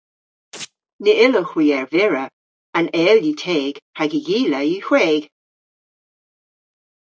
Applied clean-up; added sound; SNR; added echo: none; Domestic sounds, home sounds; 20 dB; none.